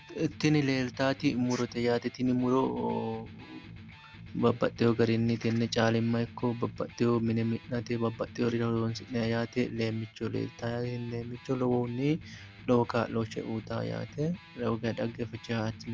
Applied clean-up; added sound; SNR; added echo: none; Electric guitar; 18 dB; none.